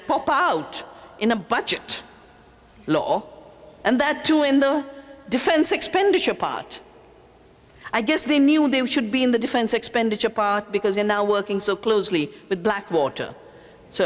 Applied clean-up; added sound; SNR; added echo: none; none; none; none.